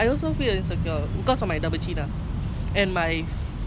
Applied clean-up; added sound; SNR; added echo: none; none; none; none.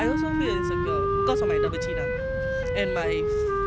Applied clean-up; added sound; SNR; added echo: none; Wind instrument, woodwind instrument; -5 dB; none.